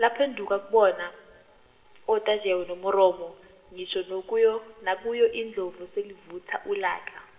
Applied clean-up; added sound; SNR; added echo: none; none; none; reverberation time 1.0 s.